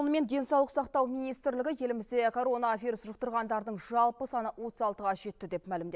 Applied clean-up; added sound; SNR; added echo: none; none; none; none.